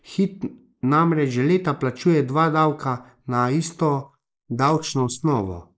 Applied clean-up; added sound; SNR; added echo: neural mask model Resemble Enhance denoiser.